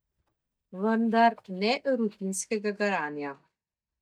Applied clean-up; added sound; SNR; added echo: neural mask model DeepFilterNet 3.